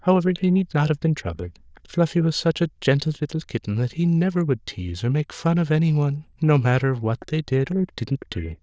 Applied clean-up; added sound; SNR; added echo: neural diffusion model UNIVERSE++.